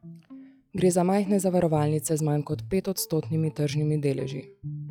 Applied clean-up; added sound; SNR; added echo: classical method log-MMSE.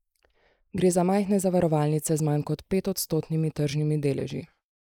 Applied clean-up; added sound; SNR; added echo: neural mask model Resemble Enhance denoiser.